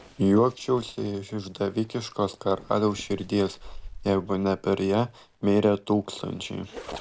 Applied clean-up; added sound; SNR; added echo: none; Zipper (clothing); 19 dB; none.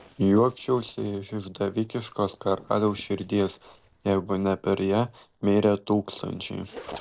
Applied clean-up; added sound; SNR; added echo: neural separator model SepFormer DNS4.